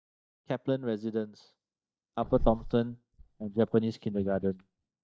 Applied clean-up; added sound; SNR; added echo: neural mask model DeepFilterNet 3.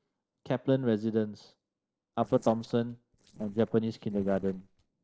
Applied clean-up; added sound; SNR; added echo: neural separator model SepFormer DNS4.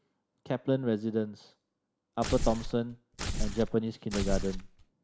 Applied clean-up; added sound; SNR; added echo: none; Tearing; 1 dB; none.